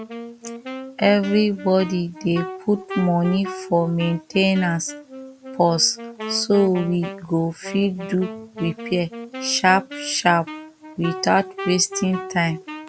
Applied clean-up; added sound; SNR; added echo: none; Wind instrument, woodwind instrument; 12 dB; none.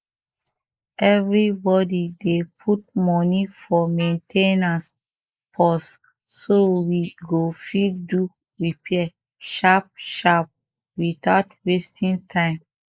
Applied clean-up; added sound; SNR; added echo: neural mask model Resemble Enhance denoiser.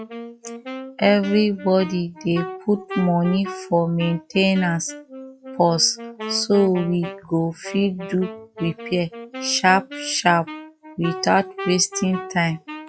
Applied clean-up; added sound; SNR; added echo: classical method log-MMSE.